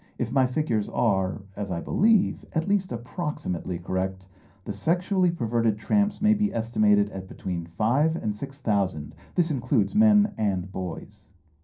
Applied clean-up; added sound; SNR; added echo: none; none; none; reverberation time 0.3 s.